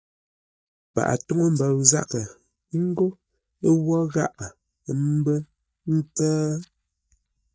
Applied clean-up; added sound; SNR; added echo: neural mask model DeepFilterNet 3.